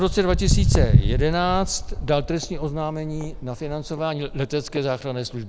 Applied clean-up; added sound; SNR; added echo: none; Walk, footsteps; -1 dB; none.